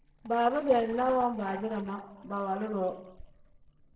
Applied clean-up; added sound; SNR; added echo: neural separator model SepFormer DNS4.